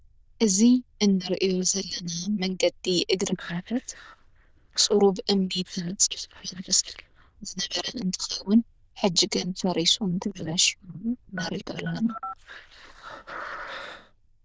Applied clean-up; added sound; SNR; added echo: neural diffusion model UNIVERSE++.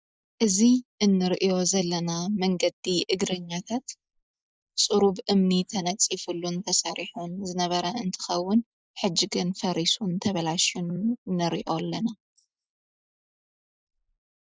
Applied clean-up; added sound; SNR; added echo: neural mask model Resemble Enhance denoiser.